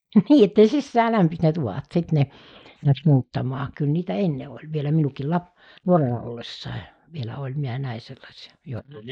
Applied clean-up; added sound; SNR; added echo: neural mask model Resemble Enhance denoiser.